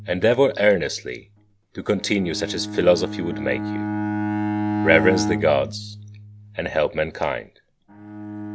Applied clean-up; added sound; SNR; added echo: none; Bowed string instrument; 6 dB; none.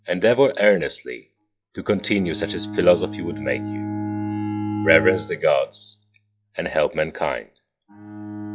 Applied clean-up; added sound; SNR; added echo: classical method log-MMSE.